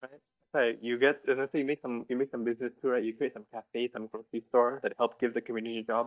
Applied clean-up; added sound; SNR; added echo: neural mask model DeepFilterNet 3.